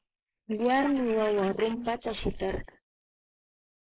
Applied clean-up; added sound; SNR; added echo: neural mask model Resemble Enhance denoiser.